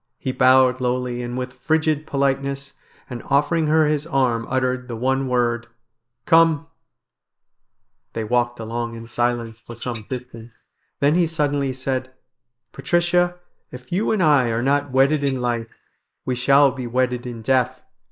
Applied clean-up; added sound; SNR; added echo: neural mask model Resemble Enhance denoiser.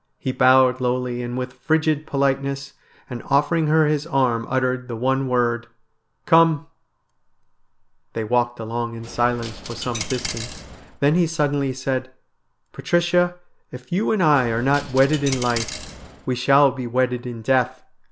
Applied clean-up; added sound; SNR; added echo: none; Coin (dropping); 11 dB; none.